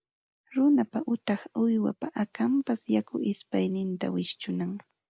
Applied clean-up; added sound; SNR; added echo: none; none; none; none.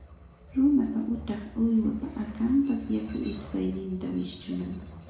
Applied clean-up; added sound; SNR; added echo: none; Train; 16 dB; reverberation time 0.6 s.